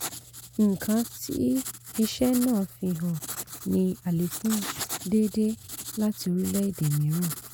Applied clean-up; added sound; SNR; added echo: none; Writing; 11 dB; none.